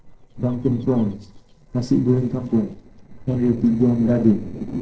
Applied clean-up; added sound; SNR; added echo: neural separator model SepFormer DNS4.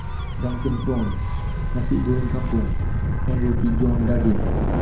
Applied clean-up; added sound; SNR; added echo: none; Gull, seagull / Waves, surf / Siren; -4 dB; reverberation time 0.7 s.